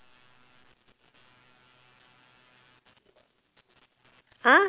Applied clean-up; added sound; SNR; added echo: none; none; none; none.